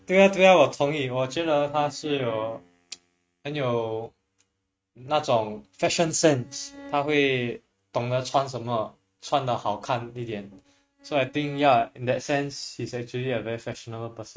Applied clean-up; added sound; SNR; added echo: neural mask model RNNoise.